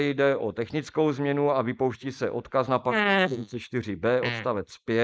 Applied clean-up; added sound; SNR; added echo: neural mask model Resemble Enhance denoiser.